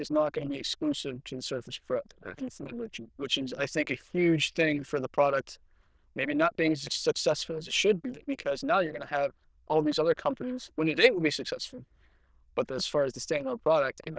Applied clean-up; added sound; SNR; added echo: neural diffusion model UNIVERSE++.